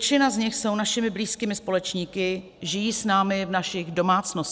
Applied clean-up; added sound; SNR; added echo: none; none; none; none.